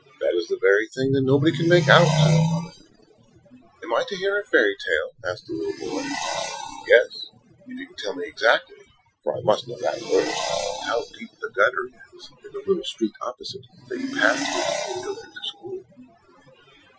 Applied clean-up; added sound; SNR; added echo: classical method Wiener filter.